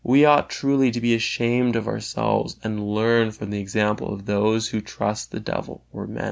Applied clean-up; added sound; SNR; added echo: none; none; none; none.